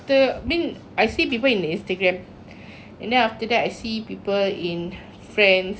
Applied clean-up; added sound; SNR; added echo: none; none; none; none.